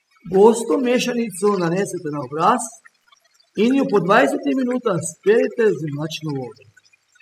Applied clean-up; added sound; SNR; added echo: classical method spectral subtraction.